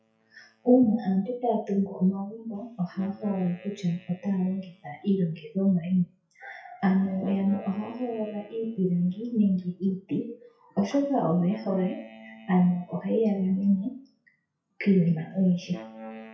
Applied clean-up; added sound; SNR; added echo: classical method WPE with log-MMSE.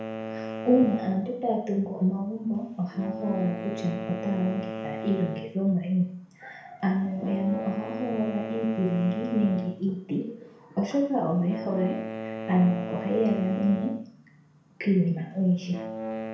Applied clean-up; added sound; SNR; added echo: none; Wind instrument, woodwind instrument; 9 dB; reverberation time 0.5 s.